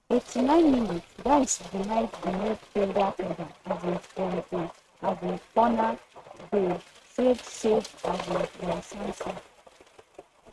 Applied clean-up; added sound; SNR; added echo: neural mask model RNNoise.